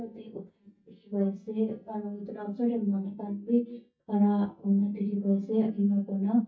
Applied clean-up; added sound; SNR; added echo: neural mask model DeepFilterNet 3.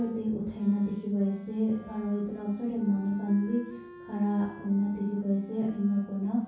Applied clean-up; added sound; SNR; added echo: none; Wind instrument, woodwind instrument; 20 dB; reverberation time 0.6 s.